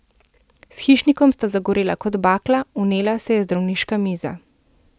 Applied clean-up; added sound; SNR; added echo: none; none; none; none.